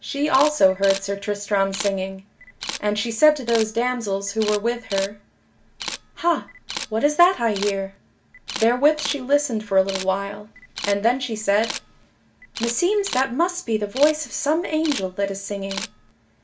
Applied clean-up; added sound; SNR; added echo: none; Camera; 13 dB; reverberation time 0.2 s.